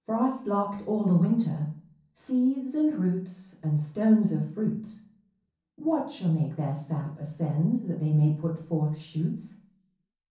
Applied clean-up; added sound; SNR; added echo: none; none; none; reverberation time 0.6 s.